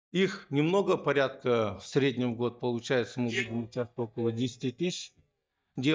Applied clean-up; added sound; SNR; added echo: neural mask model DeepFilterNet 3.